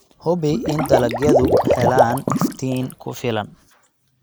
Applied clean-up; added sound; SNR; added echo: none; Water / Liquid; -2 dB; none.